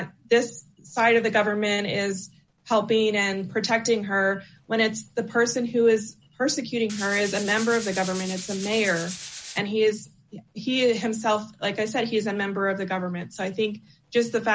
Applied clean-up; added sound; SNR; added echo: none; Tools; 12 dB; none.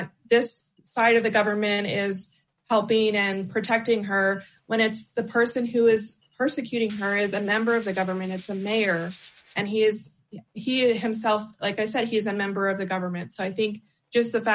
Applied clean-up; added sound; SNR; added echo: neural mask model RNNoise.